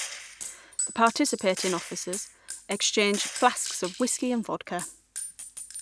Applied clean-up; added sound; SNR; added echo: none; Gunshot, gunfire; 6 dB; none.